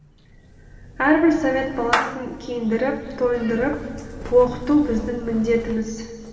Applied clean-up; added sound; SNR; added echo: none; Meow / Clapping; 11 dB; reverberation time 2.1 s.